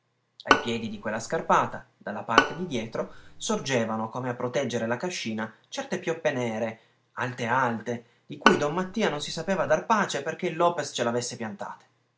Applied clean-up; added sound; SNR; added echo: none; Bowed string instrument; 0 dB; none.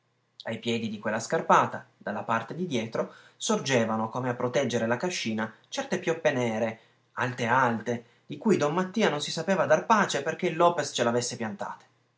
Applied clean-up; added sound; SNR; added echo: none; none; none; none.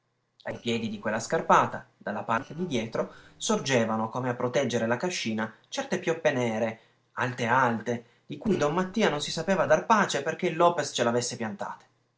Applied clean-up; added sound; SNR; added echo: neural separator model SepFormer DNS4.